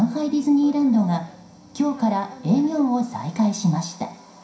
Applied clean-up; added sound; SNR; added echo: none; none; none; reverberation time 0.5 s.